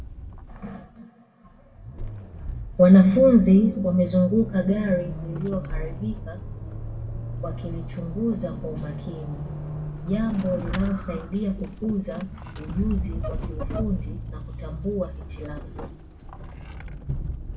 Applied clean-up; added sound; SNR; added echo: none; Squeak / Accelerating, revving, vroom / Vehicle; 8 dB; reverberation time 0.2 s.